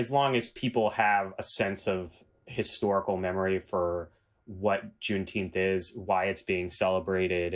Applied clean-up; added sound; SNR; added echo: none; none; none; none.